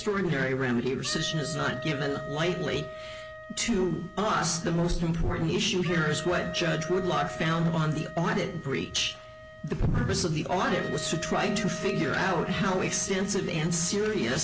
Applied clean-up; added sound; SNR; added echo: none; Wind instrument, woodwind instrument; 13 dB; none.